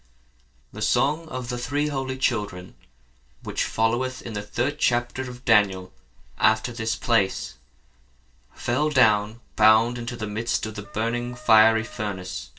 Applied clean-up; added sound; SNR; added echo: neural separator model SepFormer DNS4.